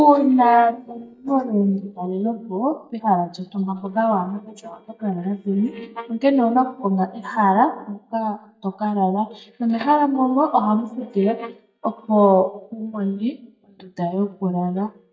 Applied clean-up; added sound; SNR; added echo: neural mask model DeepFilterNet 3.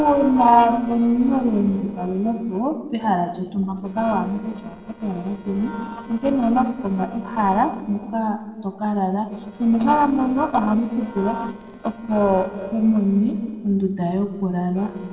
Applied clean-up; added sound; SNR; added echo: neural separator model SepFormer DNS4.